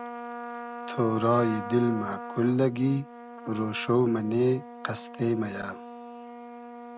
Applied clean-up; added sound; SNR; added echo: none; Trumpet; 12 dB; none.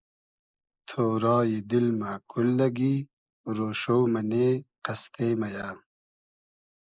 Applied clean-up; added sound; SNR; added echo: neural mask model Resemble Enhance denoiser.